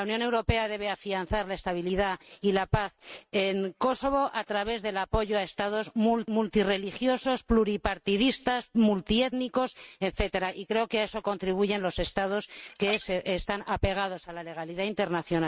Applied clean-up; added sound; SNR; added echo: neural mask model RNNoise.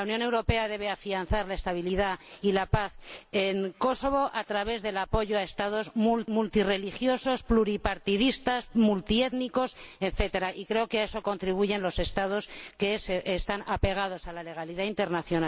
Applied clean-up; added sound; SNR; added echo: none; none; none; none.